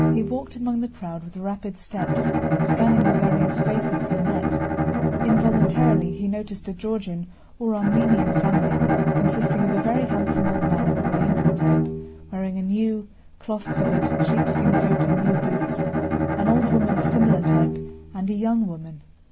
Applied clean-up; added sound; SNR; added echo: none; Bowed string instrument; -3 dB; none.